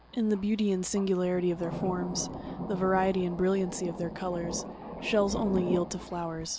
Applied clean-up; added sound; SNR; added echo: none; Thunder; 9 dB; none.